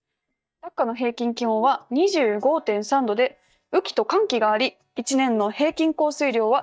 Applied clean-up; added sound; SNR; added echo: neural mask model DeepFilterNet 3.